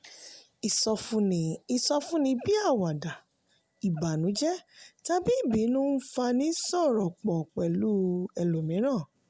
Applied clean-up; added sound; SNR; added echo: none; none; none; none.